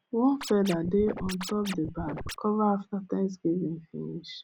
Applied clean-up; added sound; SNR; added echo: none; Scratching (performance technique); 10 dB; none.